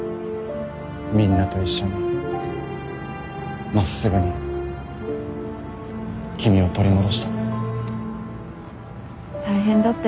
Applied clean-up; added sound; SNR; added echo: none; none; none; none.